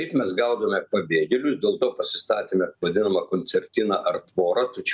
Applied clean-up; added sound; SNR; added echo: none; none; none; none.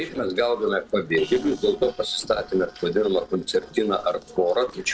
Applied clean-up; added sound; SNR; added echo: neural separator model SepFormer DNS4.